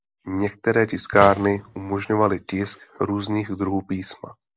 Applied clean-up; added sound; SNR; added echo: neural separator model SepFormer DNS4.